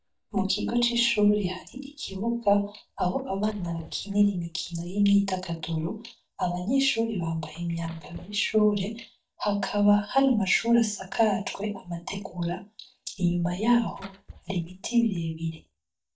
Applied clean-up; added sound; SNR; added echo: neural mask model DeepFilterNet 3.